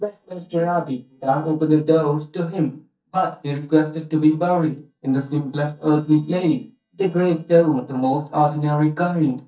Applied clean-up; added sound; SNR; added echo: neural mask model DeepFilterNet 3.